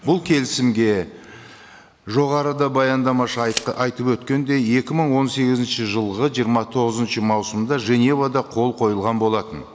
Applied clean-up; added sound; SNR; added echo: none; Tick; 16 dB; none.